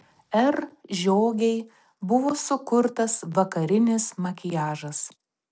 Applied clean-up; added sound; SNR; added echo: none; none; none; none.